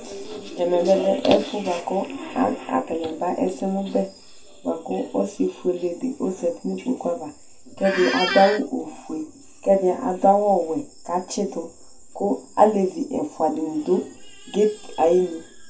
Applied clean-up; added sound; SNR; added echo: none; Squeak; 4 dB; reverberation time 0.2 s.